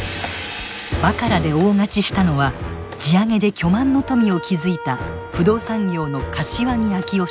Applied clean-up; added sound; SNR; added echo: none; none; none; none.